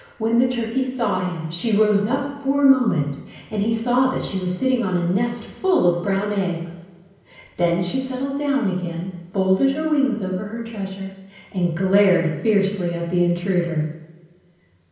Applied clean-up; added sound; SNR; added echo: none; none; none; reverberation time 0.9 s.